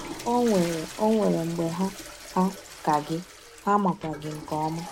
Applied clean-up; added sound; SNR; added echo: none; Toilet flush / Water; 14 dB; none.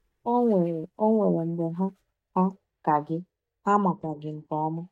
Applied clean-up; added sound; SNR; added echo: neural mask model DeepFilterNet 3.